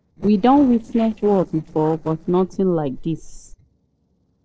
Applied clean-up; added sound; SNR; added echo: neural separator model SepFormer DNS4.